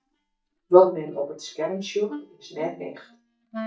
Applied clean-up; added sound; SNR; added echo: neural mask model DeepFilterNet 3.